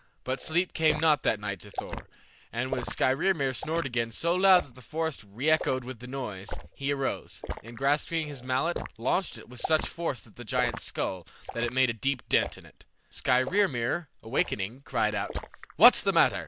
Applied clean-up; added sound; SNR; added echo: none; Liquid; 12 dB; none.